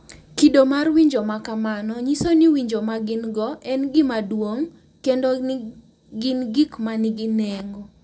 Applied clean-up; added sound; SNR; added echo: none; none; none; none.